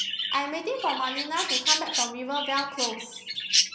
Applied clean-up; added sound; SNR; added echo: none; Chirp, tweet; -2 dB; none.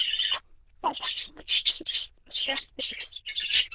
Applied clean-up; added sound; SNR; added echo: neural diffusion model UNIVERSE++.